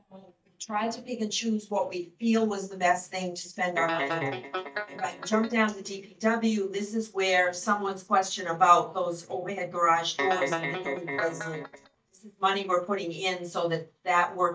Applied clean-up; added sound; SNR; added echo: neural mask model DeepFilterNet 3.